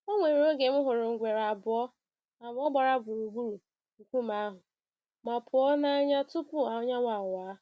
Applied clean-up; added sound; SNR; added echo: none; none; none; none.